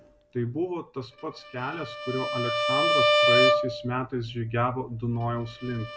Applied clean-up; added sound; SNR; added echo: none; Bowed string instrument; -3 dB; none.